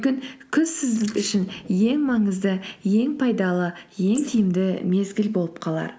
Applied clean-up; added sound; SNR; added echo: neural mask model Resemble Enhance denoiser.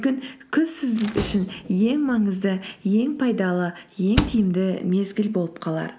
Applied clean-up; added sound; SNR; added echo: none; Slam; 11 dB; none.